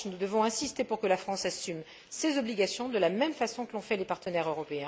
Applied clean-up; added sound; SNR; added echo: none; none; none; none.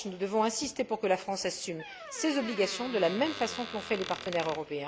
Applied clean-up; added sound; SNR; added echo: none; Squeak; 11 dB; none.